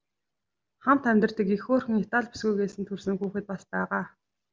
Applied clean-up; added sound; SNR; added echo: none; none; none; none.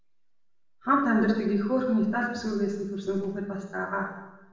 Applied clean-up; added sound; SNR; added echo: none; none; none; reverberation time 0.8 s.